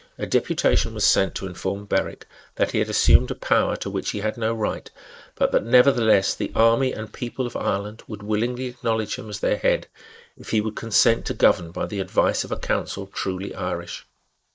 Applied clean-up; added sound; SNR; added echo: neural mask model Resemble Enhance denoiser.